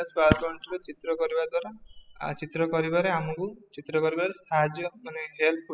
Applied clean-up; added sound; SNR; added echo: classical method spectral subtraction.